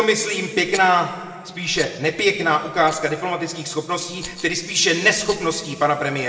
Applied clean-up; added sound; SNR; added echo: neural separator model SepFormer DNS4.